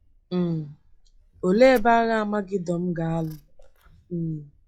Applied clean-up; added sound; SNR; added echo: classical method log-MMSE.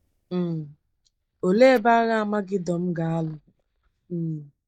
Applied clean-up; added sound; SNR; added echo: neural mask model DeepFilterNet 3.